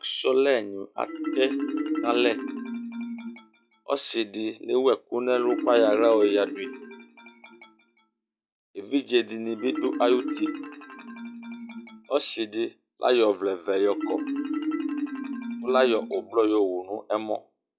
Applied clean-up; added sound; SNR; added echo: classical method log-MMSE.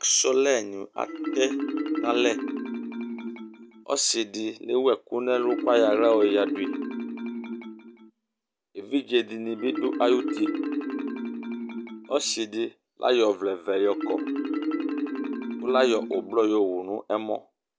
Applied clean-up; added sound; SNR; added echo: none; Marimba, xylophone; 6 dB; none.